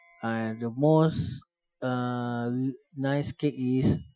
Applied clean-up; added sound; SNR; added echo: classical method Wiener filter.